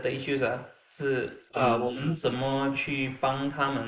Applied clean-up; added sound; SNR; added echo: neural mask model Resemble Enhance denoiser.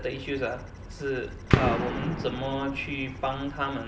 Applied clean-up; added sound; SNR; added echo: none; Gunshot, gunfire; -1 dB; none.